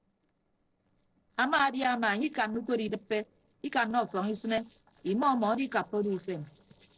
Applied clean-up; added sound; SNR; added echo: neural separator model SepFormer DNS4.